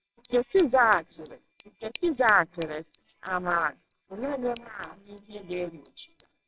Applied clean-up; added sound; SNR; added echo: neural separator model SepFormer WHAMR!.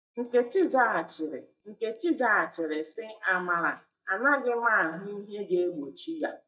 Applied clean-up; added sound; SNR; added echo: neural mask model DeepFilterNet 3.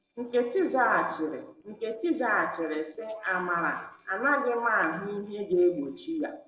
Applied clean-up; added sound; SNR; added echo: neural separator model SepFormer DNS4.